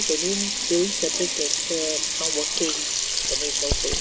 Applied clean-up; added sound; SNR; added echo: none; Sink (filling or washing); -4 dB; none.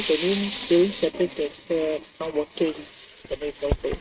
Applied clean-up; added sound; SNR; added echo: neural mask model RNNoise.